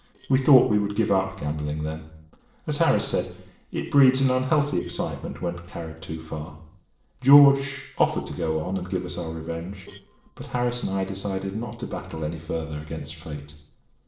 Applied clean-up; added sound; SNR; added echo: neural separator model SepFormer DNS4.